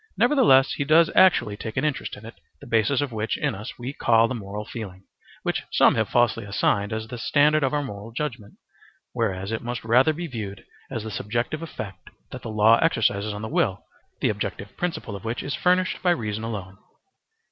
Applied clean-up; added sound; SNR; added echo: none; none; none; none.